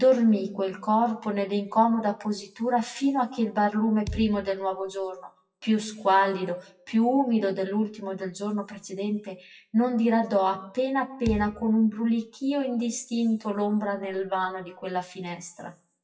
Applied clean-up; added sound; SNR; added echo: classical method WPE with log-MMSE.